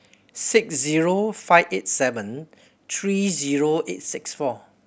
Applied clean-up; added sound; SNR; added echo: none; none; none; none.